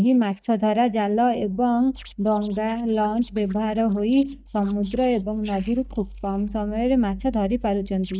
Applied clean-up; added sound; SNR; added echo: neural mask model DeepFilterNet 3.